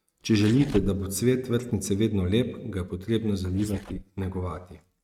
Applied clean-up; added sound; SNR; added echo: neural mask model RNNoise.